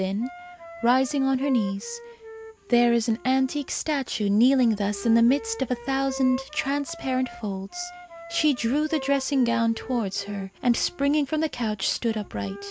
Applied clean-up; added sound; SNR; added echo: none; Wind instrument, woodwind instrument; 17 dB; none.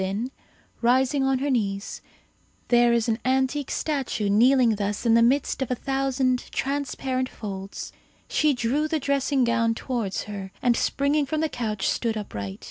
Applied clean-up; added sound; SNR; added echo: none; none; none; none.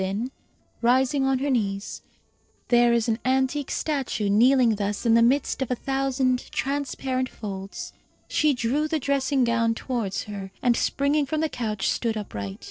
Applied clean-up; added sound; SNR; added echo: neural separator model SepFormer DNS4.